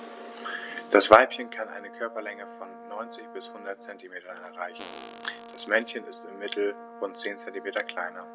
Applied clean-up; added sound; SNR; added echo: none; Brass instrument + Fart; 16 dB; none.